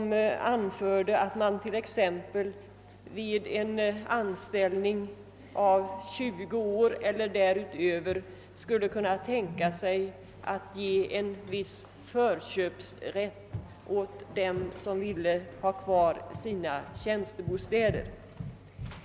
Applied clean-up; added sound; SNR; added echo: none; none; none; none.